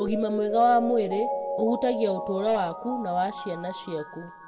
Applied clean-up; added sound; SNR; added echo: none; Mallet percussion; 6 dB; reverberation time 0.2 s.